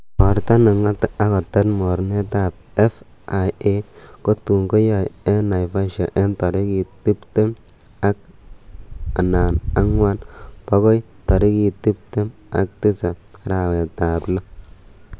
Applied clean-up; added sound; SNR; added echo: none; Bass drum; 8 dB; none.